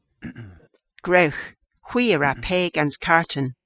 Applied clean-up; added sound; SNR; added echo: classical method spectral subtraction.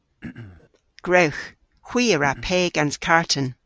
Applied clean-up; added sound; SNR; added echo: none; Cough; 15 dB; none.